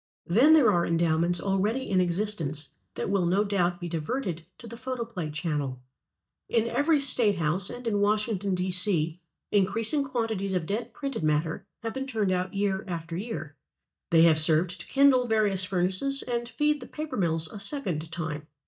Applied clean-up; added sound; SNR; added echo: neural mask model DeepFilterNet 3.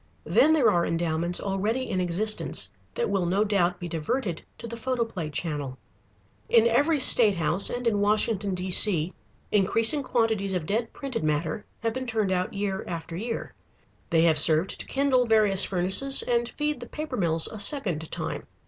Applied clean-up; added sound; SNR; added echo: none; none; none; none.